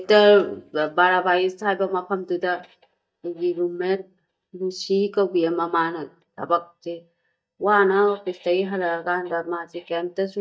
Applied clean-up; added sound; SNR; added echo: neural mask model DeepFilterNet 3.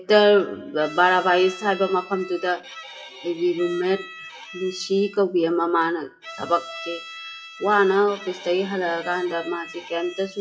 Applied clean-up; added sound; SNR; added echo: classical method WPE with log-MMSE.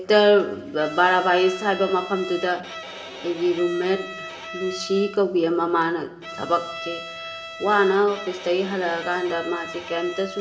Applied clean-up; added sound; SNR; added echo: none; Bowed string instrument; 13 dB; reverberation time 2.6 s.